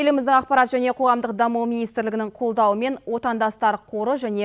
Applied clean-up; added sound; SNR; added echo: none; none; none; none.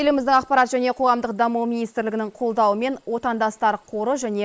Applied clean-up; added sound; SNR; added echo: neural mask model Resemble Enhance denoiser.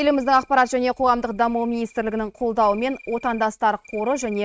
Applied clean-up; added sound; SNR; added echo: neural mask model RNNoise.